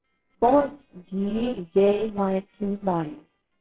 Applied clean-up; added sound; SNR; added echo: neural separator model SepFormer WHAMR!.